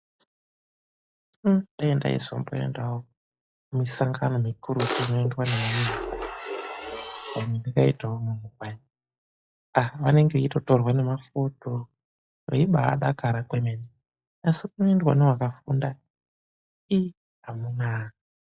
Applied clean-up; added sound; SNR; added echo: classical method log-MMSE.